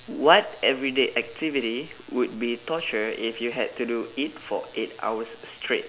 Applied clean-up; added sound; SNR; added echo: none; none; none; none.